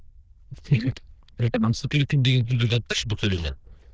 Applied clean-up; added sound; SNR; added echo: neural diffusion model UNIVERSE++.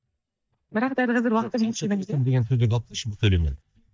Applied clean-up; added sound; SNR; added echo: neural mask model DeepFilterNet 3.